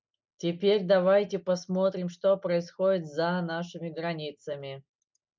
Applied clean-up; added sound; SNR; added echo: none; none; none; none.